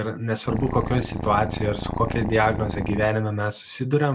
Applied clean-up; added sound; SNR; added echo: none; Purr; 5 dB; none.